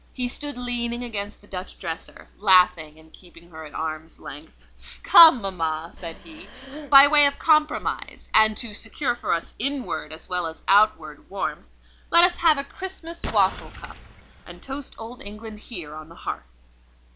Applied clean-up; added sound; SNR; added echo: none; Explosion + Breathing; 13 dB; none.